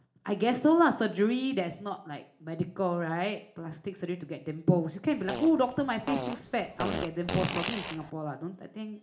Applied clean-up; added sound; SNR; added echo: none; Fart; 6 dB; reverberation time 0.4 s.